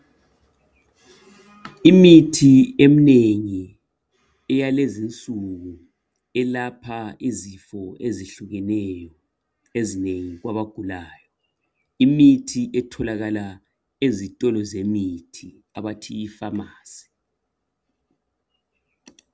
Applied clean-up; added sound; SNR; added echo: none; none; none; none.